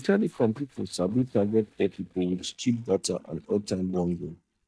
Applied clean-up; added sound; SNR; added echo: neural mask model DeepFilterNet 3.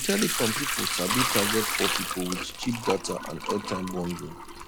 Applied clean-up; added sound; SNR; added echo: none; Sink (filling or washing) / Liquid; 0 dB; none.